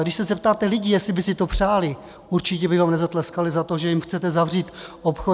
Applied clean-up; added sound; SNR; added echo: none; none; none; none.